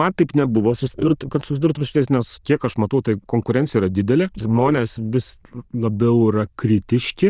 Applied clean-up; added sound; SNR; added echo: neural diffusion model UNIVERSE++.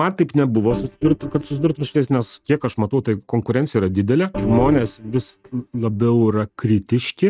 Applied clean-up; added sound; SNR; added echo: neural mask model RNNoise.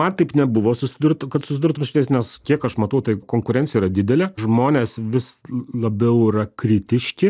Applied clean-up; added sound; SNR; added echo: none; none; none; none.